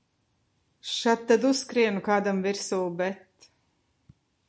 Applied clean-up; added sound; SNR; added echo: none; none; none; none.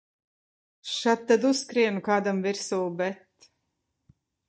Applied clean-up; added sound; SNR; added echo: neural mask model DeepFilterNet 3.